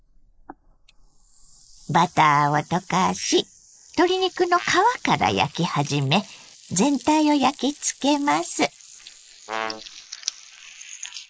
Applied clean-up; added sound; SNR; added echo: neural mask model Resemble Enhance denoiser.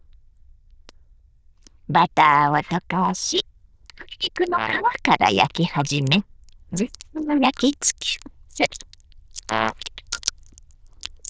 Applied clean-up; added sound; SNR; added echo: neural diffusion model UNIVERSE++.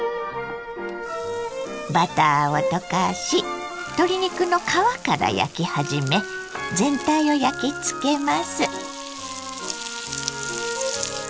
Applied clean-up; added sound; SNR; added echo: none; none; none; none.